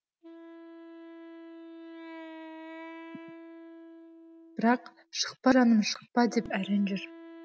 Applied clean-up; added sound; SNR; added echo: none; Wind instrument, woodwind instrument; 16 dB; none.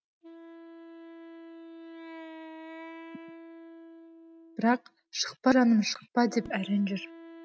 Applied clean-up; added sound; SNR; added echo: neural mask model RNNoise.